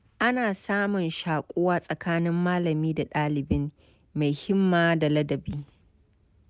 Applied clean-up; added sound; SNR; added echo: none; none; none; none.